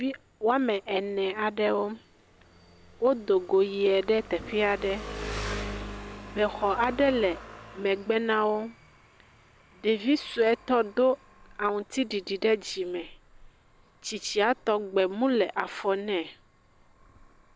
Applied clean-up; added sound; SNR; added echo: none; Engine; 16 dB; none.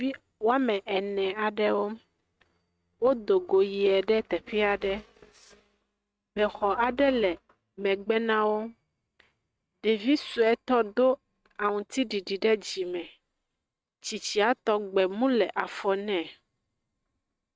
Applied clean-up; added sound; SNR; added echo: neural mask model RNNoise.